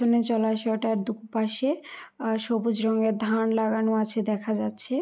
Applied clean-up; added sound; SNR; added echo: none; none; none; none.